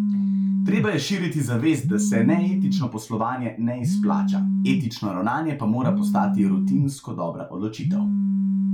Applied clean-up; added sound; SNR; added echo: none; Telephone; -2 dB; none.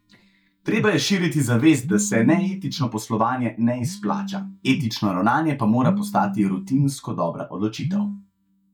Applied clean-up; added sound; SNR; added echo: neural mask model DeepFilterNet 3.